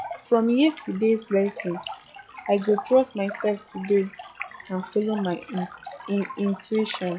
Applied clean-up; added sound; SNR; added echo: classical method log-MMSE.